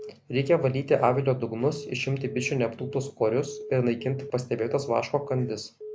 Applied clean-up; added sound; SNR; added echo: none; Telephone; 14 dB; none.